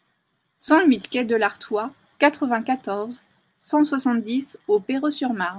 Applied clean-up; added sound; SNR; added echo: none; none; none; none.